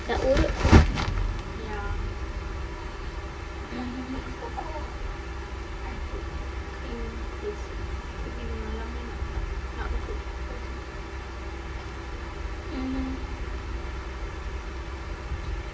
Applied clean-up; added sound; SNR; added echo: none; none; none; reverberation time 2.9 s.